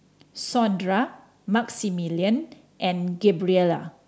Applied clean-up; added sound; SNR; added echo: none; none; none; none.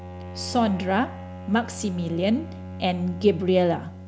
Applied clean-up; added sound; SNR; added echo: none; Bowed string instrument; 11 dB; none.